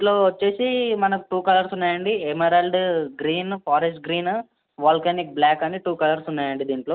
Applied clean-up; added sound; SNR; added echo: none; none; none; none.